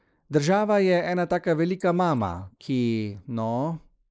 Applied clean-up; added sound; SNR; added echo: neural mask model Resemble Enhance denoiser.